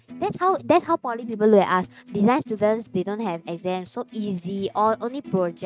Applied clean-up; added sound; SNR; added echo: neural mask model RNNoise.